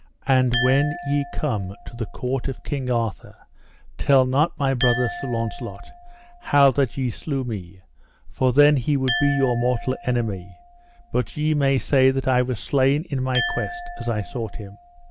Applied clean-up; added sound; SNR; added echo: none; Glass; 12 dB; none.